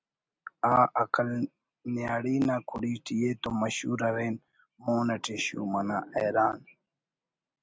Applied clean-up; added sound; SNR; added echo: none; none; none; none.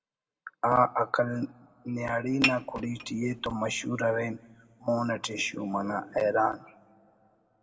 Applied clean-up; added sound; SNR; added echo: none; Dishes, pots, and pans / Chink, clink; 5 dB; reverberation time 0.6 s.